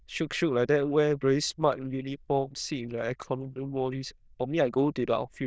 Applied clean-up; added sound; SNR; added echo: neural diffusion model UNIVERSE++.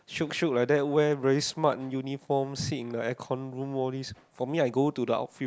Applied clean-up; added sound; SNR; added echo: none; none; none; none.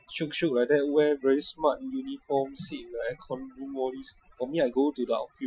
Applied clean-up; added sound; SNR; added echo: classical method Wiener filter.